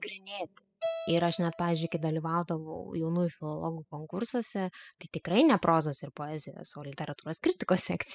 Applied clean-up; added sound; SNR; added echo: classical method spectral subtraction.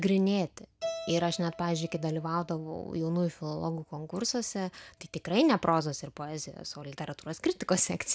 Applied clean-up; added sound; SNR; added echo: none; Keyboard (musical); 17 dB; none.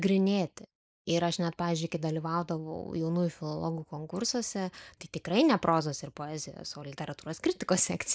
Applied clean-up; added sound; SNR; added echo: neural mask model Resemble Enhance denoiser.